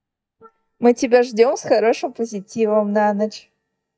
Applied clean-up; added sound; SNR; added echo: neural mask model DeepFilterNet 3.